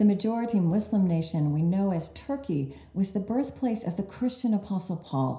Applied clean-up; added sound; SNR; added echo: none; none; none; reverberation time 0.5 s.